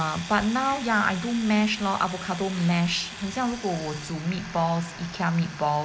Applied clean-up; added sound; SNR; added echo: none; Domestic sounds, home sounds; 15 dB; none.